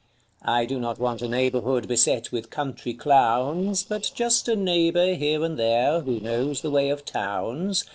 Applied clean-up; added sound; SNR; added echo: neural separator model SepFormer DNS4.